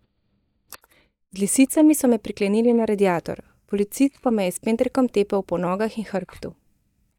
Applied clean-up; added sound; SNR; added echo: neural mask model DeepFilterNet 3.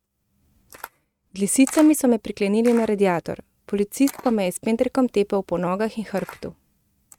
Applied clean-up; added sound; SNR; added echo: neural mask model RNNoise.